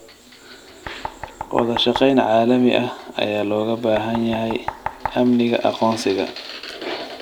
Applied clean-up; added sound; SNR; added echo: none; Knock; 13 dB; none.